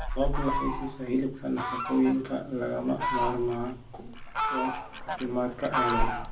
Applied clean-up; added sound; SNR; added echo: none; Fowl; 1 dB; reverberation time 0.2 s.